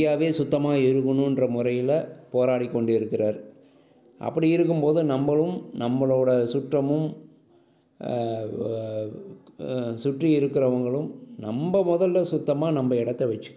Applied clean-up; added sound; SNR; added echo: none; none; none; none.